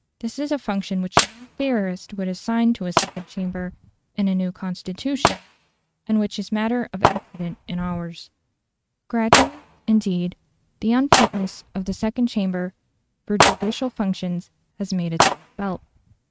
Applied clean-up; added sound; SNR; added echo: neural mask model RNNoise.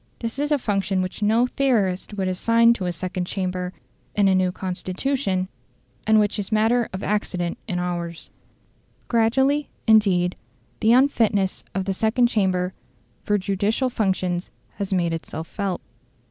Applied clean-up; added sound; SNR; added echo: none; none; none; none.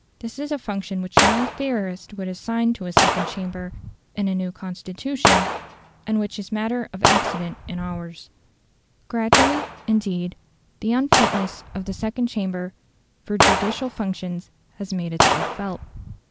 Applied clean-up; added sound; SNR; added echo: none; Gunshot, gunfire; -1 dB; none.